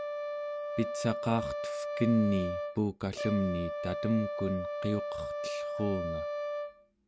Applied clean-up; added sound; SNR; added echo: none; Brass instrument; 3 dB; none.